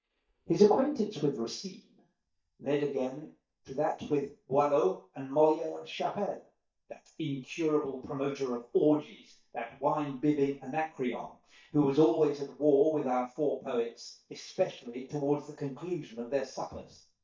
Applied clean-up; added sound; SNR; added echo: neural mask model DeepFilterNet 3.